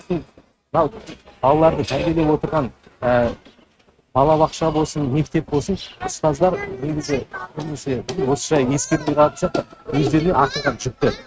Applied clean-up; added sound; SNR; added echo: neural mask model RNNoise.